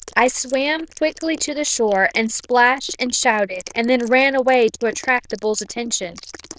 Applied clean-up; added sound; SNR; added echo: neural diffusion model UNIVERSE++.